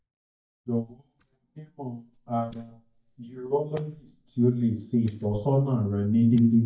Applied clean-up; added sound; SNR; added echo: neural mask model DeepFilterNet 3.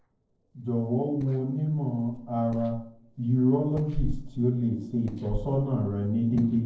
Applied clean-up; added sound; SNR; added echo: neural separator model SepFormer DNS4.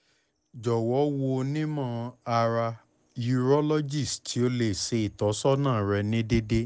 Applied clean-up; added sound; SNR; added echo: none; none; none; none.